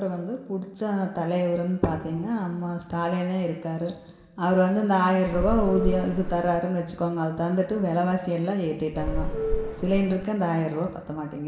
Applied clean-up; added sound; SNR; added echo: none; Subway, metro, underground / Doorbell; 2 dB; reverberation time 1.2 s.